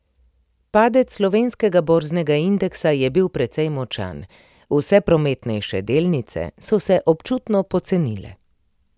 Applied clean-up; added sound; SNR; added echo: none; none; none; none.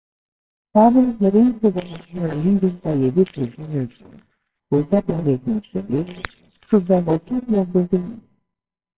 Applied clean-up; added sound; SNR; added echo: neural separator model SepFormer WHAMR!.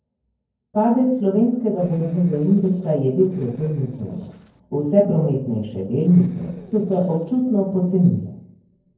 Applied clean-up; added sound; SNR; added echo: neural separator model SepFormer DNS4.